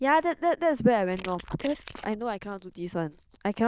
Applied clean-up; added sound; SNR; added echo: neural diffusion model UNIVERSE++.